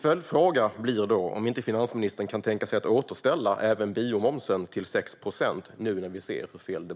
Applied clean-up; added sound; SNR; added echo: none; none; none; none.